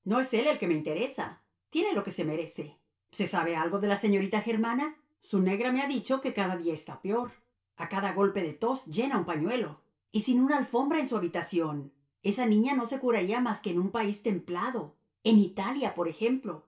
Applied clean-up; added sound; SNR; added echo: none; none; none; reverberation time 0.3 s.